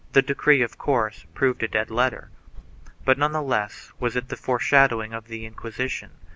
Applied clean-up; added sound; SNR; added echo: none; none; none; none.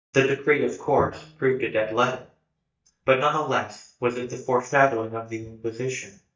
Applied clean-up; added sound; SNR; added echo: neural mask model DeepFilterNet 3.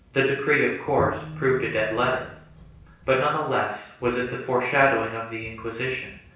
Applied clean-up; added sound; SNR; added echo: none; Bowed string instrument; 13 dB; reverberation time 0.7 s.